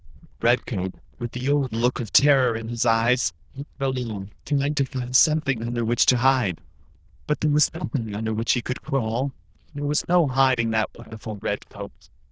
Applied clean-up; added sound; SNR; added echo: neural diffusion model UNIVERSE++.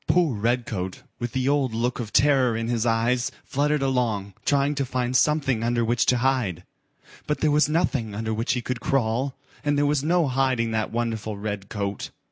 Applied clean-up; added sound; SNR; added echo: none; none; none; none.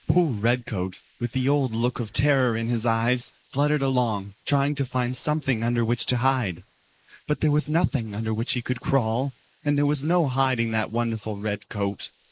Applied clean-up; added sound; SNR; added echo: neural mask model Resemble Enhance denoiser.